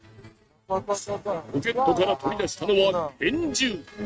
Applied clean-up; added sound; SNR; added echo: neural mask model RNNoise.